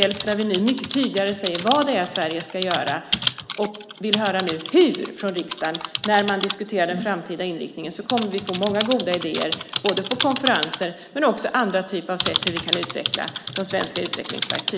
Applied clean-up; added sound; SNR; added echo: none; Typing; 6 dB; none.